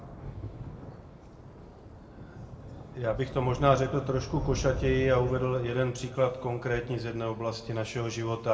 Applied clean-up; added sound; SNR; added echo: none; Thunder / Rain; 10 dB; reverberation time 1.7 s.